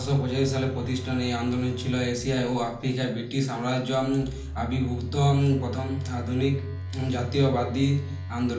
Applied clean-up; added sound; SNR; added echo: none; Telephone; 9 dB; reverberation time 0.4 s.